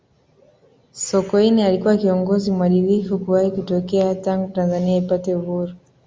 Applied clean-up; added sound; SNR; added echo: none; none; none; none.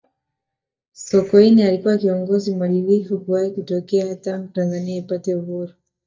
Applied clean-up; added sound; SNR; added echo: neural mask model DeepFilterNet 3.